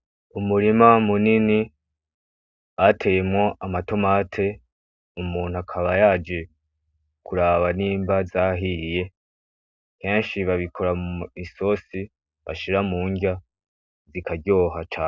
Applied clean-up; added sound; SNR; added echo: none; none; none; none.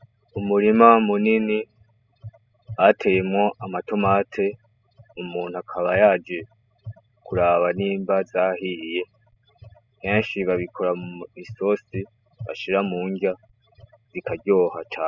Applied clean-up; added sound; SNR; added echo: classical method spectral subtraction.